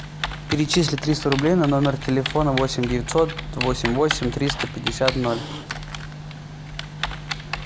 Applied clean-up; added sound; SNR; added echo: none; Typing; 7 dB; none.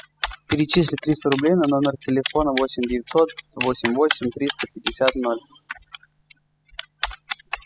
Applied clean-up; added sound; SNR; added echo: classical method spectral subtraction.